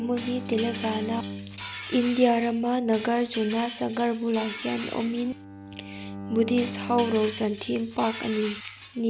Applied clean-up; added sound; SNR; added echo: none; Glass + Bowed string instrument; 10 dB; none.